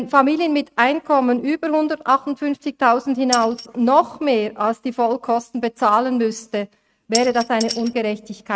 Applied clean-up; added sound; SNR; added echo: neural mask model RNNoise.